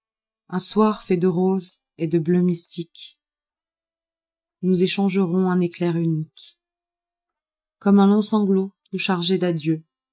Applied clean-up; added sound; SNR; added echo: neural mask model DeepFilterNet 3.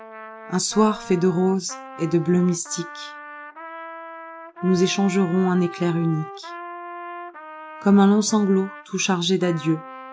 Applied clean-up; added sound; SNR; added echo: none; Trumpet; 15 dB; none.